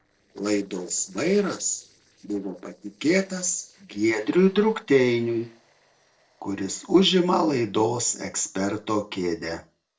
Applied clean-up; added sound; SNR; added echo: neural separator model SepFormer DNS4.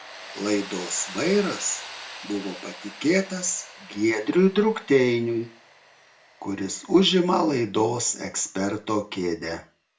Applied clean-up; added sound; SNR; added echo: none; Tools; 18 dB; reverberation time 0.3 s.